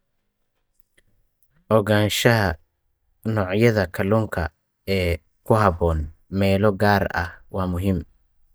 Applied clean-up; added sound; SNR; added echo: neural mask model DeepFilterNet 3.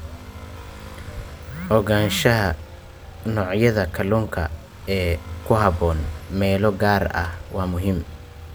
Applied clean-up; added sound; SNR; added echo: none; Motorcycle / Accelerating, revving, vroom; 17 dB; none.